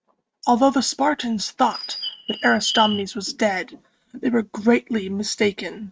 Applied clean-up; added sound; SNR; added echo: neural mask model RNNoise.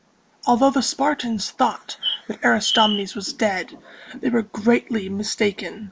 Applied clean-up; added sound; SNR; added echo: neural mask model Resemble Enhance denoiser.